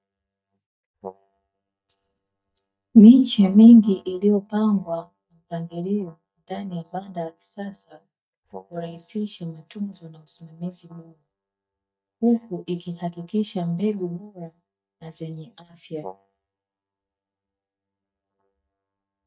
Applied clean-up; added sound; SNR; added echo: neural mask model DeepFilterNet 3.